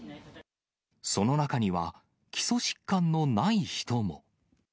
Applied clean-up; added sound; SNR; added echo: none; none; none; none.